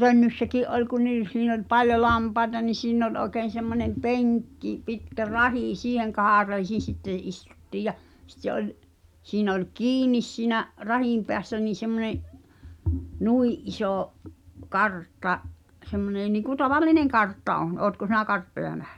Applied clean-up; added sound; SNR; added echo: none; none; none; none.